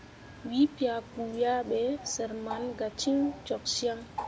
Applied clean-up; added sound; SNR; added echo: none; Bird; 14 dB; none.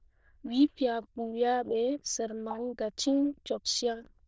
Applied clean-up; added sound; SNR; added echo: neural diffusion model UNIVERSE++.